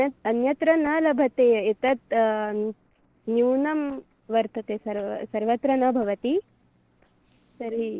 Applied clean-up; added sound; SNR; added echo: neural separator model SepFormer DNS4.